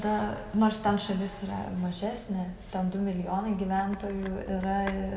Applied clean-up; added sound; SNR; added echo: none; none; none; none.